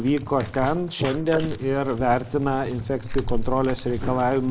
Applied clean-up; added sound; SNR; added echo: neural mask model Resemble Enhance denoiser.